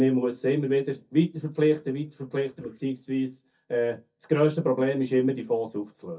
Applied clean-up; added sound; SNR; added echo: neural mask model DeepFilterNet 3.